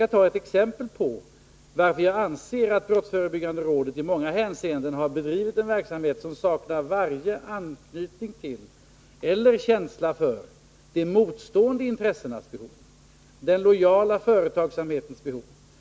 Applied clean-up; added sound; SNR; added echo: none; none; none; none.